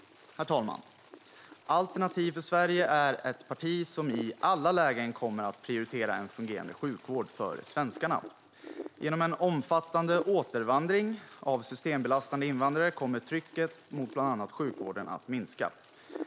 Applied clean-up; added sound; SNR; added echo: neural mask model Resemble Enhance denoiser.